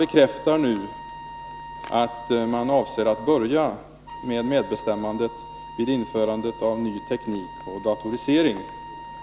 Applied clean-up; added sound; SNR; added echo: none; Wind instrument, woodwind instrument; 14 dB; none.